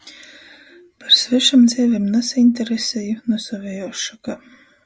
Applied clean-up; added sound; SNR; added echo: none; none; none; none.